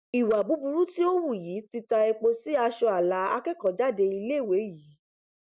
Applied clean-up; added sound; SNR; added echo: none; none; none; none.